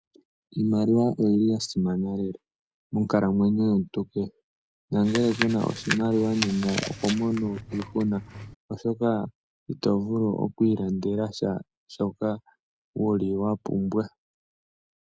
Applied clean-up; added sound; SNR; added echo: none; Chewing, mastication; 8 dB; none.